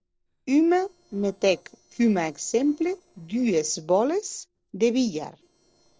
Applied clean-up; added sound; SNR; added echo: neural separator model SepFormer DNS4.